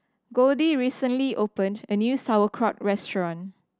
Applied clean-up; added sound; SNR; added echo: none; none; none; none.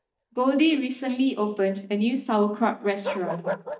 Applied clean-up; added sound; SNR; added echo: neural mask model DeepFilterNet 3.